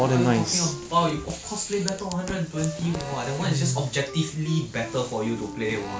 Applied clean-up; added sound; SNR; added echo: none; Drill + Wind instrument, woodwind instrument; 13 dB; none.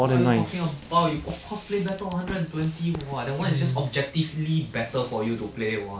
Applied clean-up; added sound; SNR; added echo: none; none; none; none.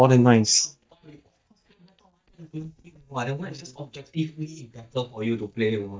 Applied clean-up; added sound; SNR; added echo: neural mask model DeepFilterNet 3.